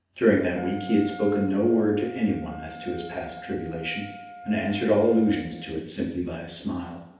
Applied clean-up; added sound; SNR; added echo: none; Wind instrument, woodwind instrument; 17 dB; reverberation time 0.9 s.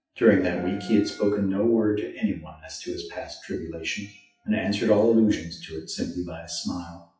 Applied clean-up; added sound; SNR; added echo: classical method WPE with log-MMSE.